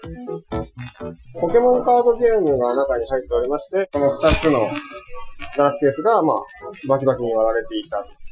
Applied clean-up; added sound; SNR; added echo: classical method Wiener filter.